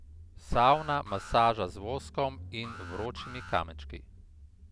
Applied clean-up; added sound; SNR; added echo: none; Engine / Car + Alarm; 14 dB; none.